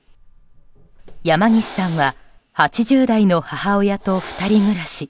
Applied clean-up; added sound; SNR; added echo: none; Hiss; 18 dB; none.